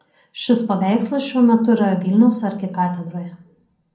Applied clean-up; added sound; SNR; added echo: none; none; none; reverberation time 0.5 s.